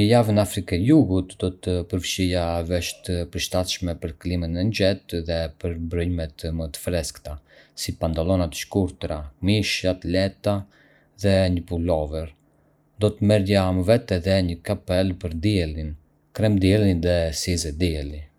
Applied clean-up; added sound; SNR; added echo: none; none; none; none.